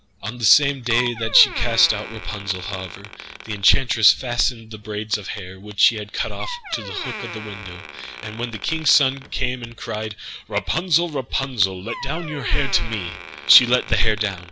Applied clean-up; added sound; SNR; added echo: none; Door; 15 dB; none.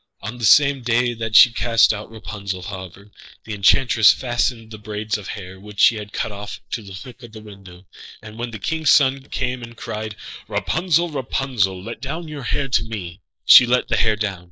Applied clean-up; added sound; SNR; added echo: neural mask model Resemble Enhance denoiser.